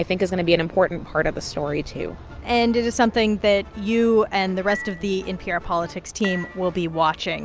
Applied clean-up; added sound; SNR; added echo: none; Dishes, pots, and pans / Chink, clink; 14 dB; none.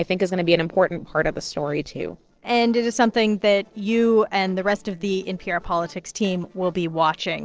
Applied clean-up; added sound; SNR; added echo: neural separator model SepFormer DNS4.